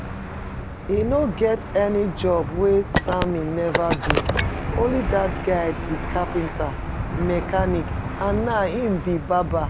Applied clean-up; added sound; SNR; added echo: none; Engine / Aircraft + Telephone; 3 dB; none.